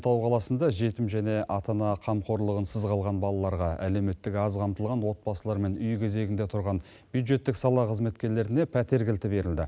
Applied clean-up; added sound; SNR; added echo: none; none; none; none.